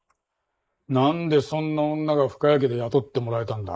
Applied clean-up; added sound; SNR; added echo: neural mask model Resemble Enhance denoiser.